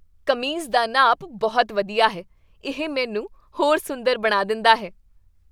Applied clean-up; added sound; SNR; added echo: none; none; none; none.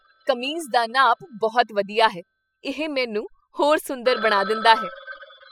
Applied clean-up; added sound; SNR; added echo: classical method spectral subtraction.